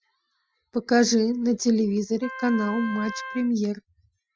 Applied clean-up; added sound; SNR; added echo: classical method Wiener filter.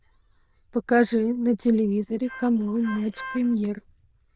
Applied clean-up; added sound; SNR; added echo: neural diffusion model UNIVERSE++.